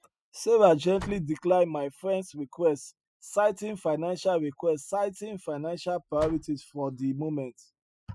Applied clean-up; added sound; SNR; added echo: classical method spectral subtraction.